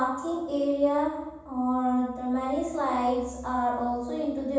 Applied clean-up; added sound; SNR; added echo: none; none; none; reverberation time 1.2 s.